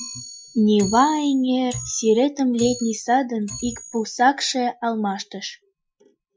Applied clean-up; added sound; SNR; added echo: classical method Wiener filter.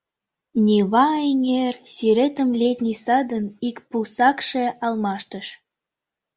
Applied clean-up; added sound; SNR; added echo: none; none; none; none.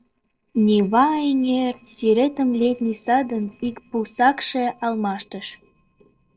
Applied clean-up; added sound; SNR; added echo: neural separator model SepFormer DNS4.